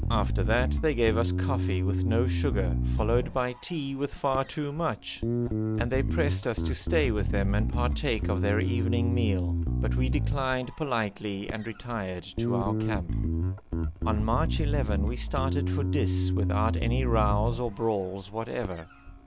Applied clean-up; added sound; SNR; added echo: none; Bass guitar; -2 dB; none.